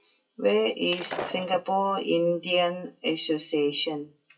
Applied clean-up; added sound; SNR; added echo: classical method WPE with log-MMSE.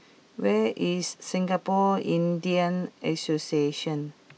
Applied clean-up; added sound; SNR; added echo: none; none; none; none.